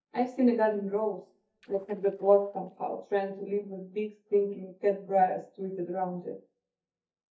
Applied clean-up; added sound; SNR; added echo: neural mask model DeepFilterNet 3.